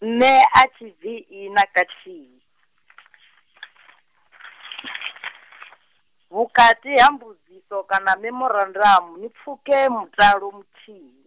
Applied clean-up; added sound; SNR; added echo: none; none; none; none.